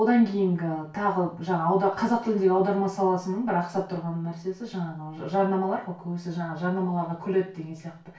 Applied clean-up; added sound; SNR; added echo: none; none; none; reverberation time 0.2 s.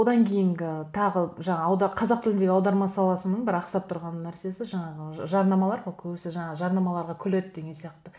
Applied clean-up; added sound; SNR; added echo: none; none; none; none.